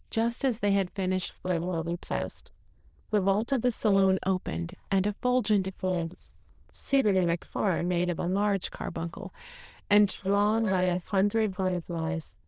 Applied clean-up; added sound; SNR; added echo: neural diffusion model UNIVERSE++.